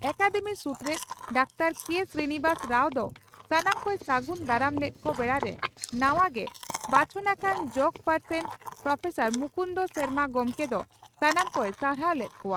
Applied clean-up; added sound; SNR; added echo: neural mask model RNNoise.